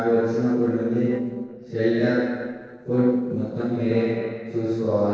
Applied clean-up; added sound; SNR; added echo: neural separator model SepFormer DNS4.